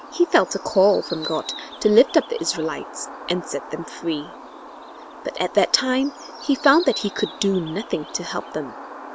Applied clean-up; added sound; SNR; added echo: none; Bird; 14 dB; none.